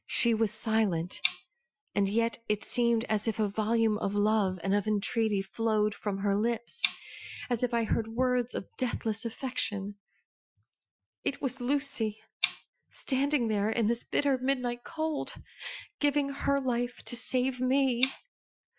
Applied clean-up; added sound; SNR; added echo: classical method Wiener filter.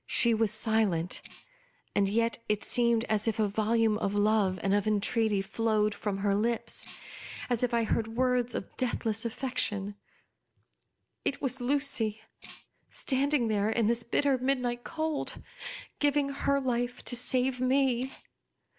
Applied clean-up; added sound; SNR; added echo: neural separator model SepFormer DNS4.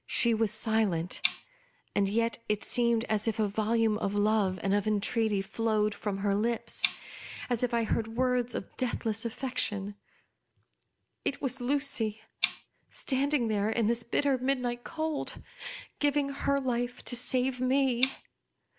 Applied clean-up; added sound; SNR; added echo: none; Tick; 8 dB; none.